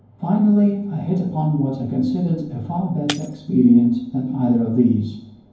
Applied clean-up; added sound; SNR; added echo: none; Shatter; 19 dB; reverberation time 0.9 s.